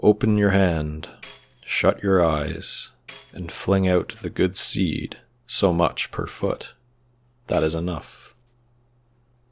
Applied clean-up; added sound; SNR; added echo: none; Tambourine; 10 dB; none.